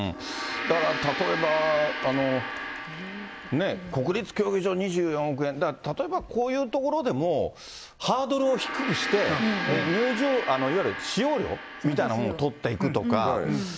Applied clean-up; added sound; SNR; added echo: none; Gong; 9 dB; none.